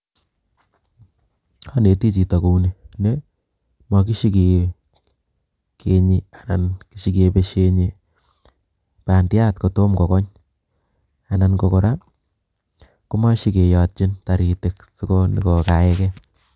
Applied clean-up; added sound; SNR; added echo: none; none; none; none.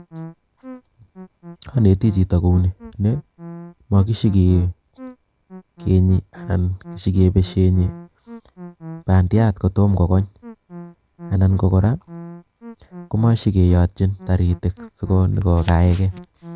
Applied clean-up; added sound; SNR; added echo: none; Musical instrument; 19 dB; none.